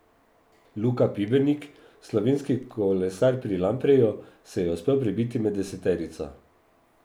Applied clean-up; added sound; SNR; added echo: none; none; none; none.